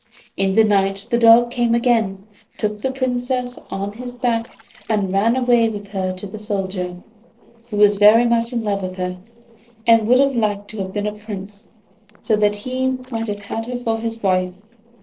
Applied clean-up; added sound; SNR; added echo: neural separator model SepFormer DNS4.